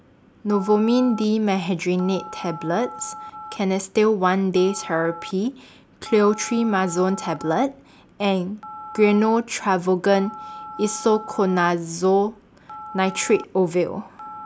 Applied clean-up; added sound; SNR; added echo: none; Telephone; 17 dB; none.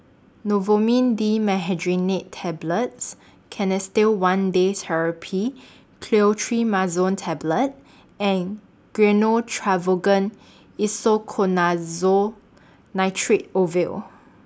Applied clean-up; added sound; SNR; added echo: none; none; none; none.